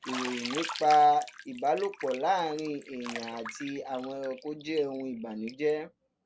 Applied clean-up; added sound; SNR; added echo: none; Bathtub (filling or washing); 13 dB; none.